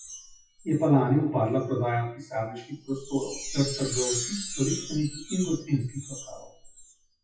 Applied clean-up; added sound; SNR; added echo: classical method WPE with log-MMSE.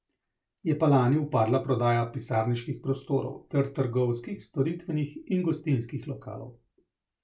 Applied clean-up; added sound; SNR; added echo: none; none; none; none.